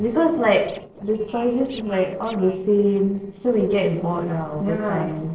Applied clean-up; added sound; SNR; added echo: neural separator model SepFormer DNS4.